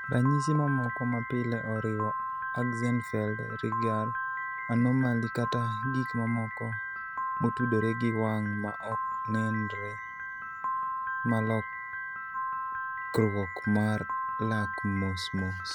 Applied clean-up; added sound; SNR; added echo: none; Piano; 4 dB; none.